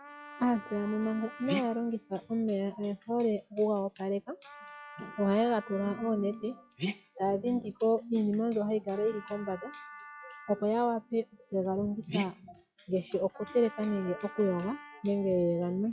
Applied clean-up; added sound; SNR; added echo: classical method log-MMSE.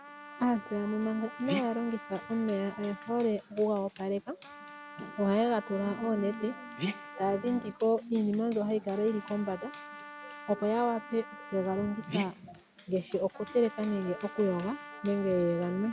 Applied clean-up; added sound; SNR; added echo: none; Dog + Trumpet; 13 dB; none.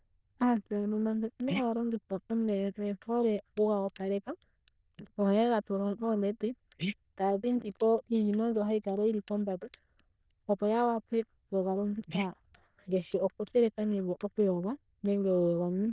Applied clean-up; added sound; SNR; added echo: neural diffusion model UNIVERSE++.